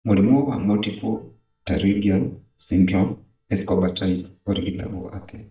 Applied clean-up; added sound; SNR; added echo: neural mask model DeepFilterNet 3.